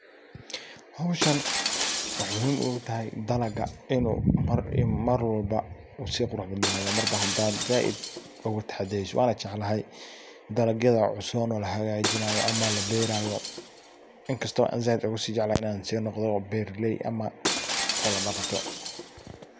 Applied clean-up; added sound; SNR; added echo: none; Shatter; 6 dB; none.